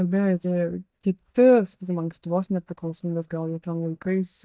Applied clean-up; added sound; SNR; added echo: neural mask model DeepFilterNet 3.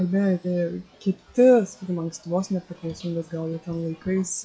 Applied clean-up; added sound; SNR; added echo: classical method WPE with log-MMSE.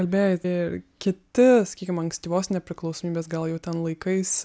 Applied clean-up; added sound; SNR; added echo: none; none; none; none.